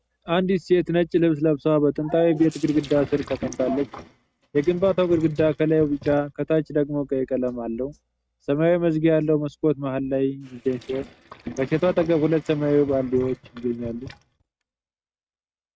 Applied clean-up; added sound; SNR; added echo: neural mask model RNNoise.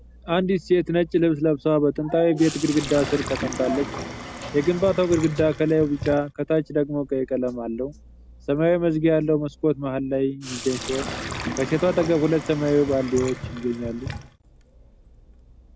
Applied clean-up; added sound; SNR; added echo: none; Sink (filling or washing); 13 dB; none.